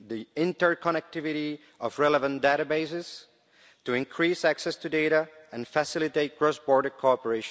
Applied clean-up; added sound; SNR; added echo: none; none; none; none.